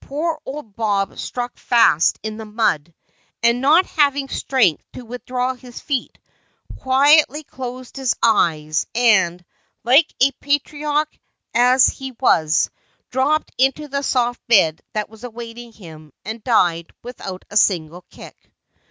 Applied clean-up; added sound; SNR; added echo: none; Bass drum; 18 dB; none.